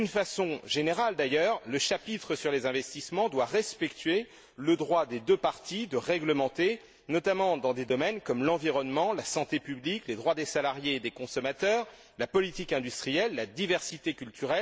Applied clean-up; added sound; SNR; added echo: none; none; none; none.